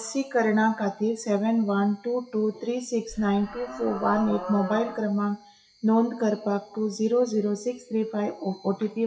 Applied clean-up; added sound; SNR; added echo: classical method WPE with log-MMSE.